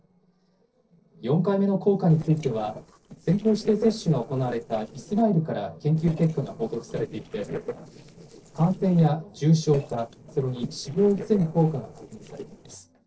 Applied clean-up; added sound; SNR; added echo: neural separator model SepFormer DNS4.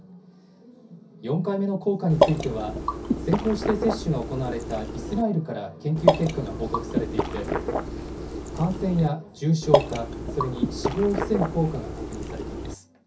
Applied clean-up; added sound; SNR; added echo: none; Water / Liquid; 0 dB; reverberation time 0.3 s.